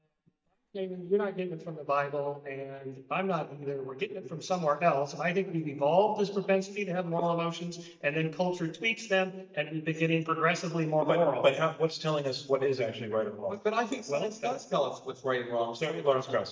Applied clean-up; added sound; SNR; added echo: neural mask model DeepFilterNet 3.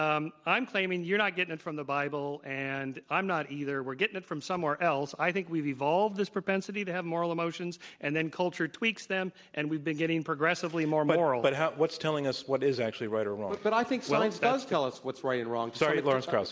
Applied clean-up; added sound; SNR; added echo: none; none; none; none.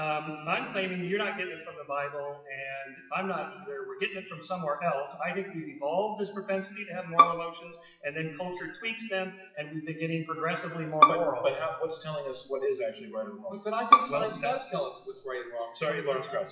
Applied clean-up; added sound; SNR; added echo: classical method WPE with log-MMSE.